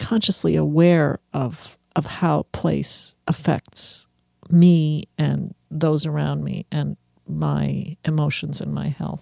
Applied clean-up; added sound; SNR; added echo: none; none; none; none.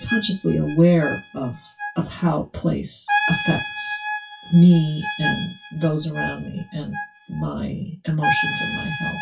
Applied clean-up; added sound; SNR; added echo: classical method WPE with log-MMSE.